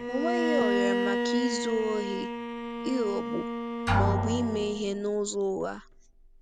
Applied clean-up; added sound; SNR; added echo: none; Drum + Bowed string instrument; -1 dB; none.